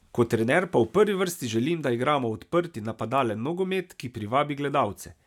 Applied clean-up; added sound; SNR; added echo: none; none; none; none.